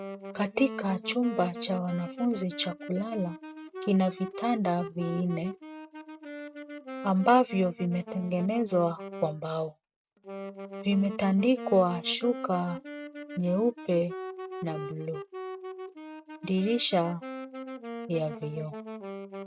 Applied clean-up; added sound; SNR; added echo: neural mask model RNNoise.